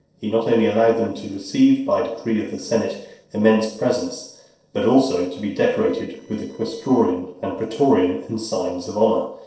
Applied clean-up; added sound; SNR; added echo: neural separator model SepFormer DNS4.